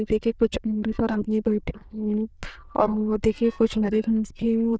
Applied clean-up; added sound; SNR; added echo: neural diffusion model UNIVERSE++.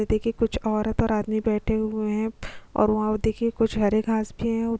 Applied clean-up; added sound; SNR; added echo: none; none; none; none.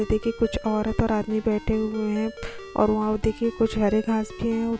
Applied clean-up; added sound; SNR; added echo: none; Ringtone; 16 dB; none.